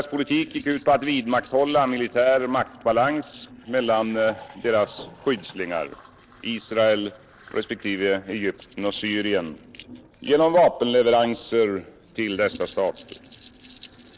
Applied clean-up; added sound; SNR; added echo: neural separator model SepFormer DNS4.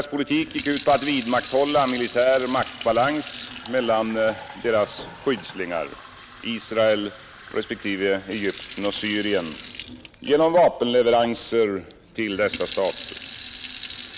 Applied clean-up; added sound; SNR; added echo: none; Fill (with liquid) / Sink (filling or washing); 16 dB; none.